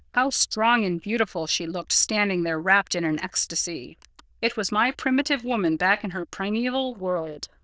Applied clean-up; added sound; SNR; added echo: neural diffusion model UNIVERSE++.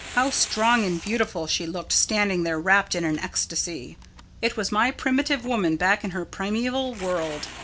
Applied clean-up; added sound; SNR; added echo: none; Tearing; 18 dB; none.